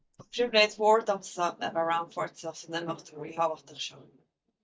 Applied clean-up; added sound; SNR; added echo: neural mask model DeepFilterNet 3.